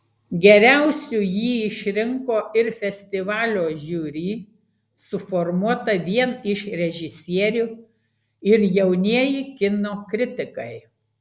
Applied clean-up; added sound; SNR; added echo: none; none; none; none.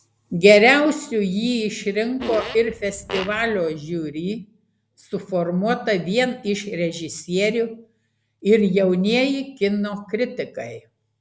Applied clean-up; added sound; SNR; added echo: none; Fart; 11 dB; none.